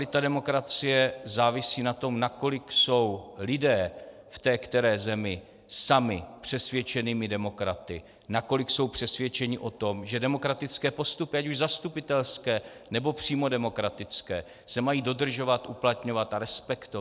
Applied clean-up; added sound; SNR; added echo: none; none; none; none.